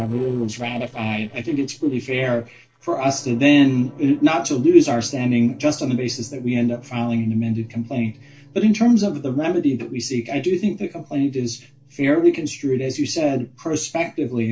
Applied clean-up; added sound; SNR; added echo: neural separator model SepFormer DNS4.